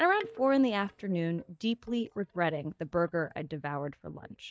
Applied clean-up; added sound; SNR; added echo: neural mask model DeepFilterNet 3.